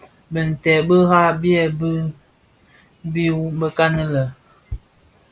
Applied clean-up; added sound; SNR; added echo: none; none; none; none.